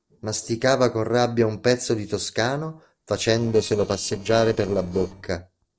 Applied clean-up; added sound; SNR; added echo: neural separator model SepFormer DNS4.